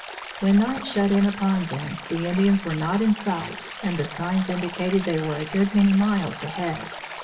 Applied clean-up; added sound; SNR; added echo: none; Stream; 12 dB; reverberation time 0.7 s.